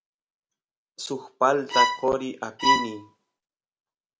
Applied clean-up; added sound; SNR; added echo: none; Bowed string instrument; -5 dB; none.